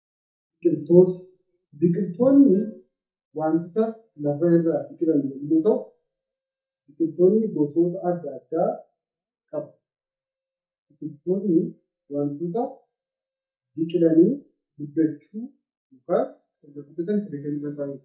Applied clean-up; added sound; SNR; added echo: neural mask model DeepFilterNet 3.